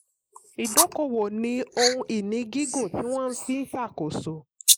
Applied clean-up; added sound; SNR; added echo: neural mask model Resemble Enhance denoiser.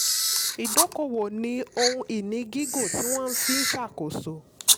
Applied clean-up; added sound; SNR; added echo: none; Camera; -2 dB; none.